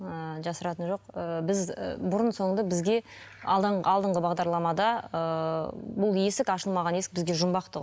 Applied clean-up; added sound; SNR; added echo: none; none; none; none.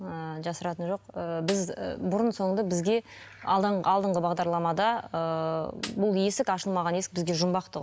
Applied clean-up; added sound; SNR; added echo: none; Snare drum; 14 dB; none.